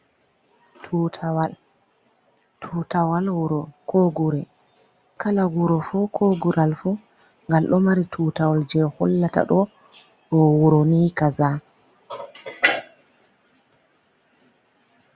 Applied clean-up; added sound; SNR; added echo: none; none; none; none.